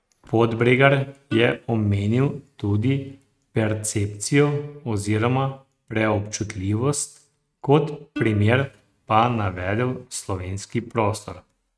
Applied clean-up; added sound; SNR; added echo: neural mask model RNNoise.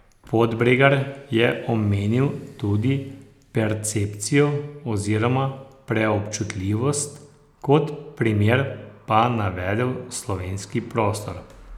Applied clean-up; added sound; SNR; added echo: none; none; none; none.